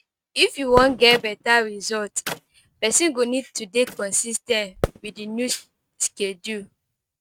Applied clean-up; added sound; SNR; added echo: neural mask model RNNoise.